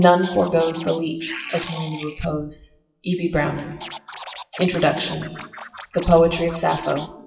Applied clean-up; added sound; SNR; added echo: classical method WPE with log-MMSE.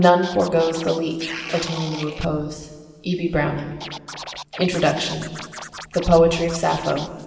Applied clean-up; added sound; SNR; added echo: none; Scratching (performance technique); 14 dB; reverberation time 2.0 s.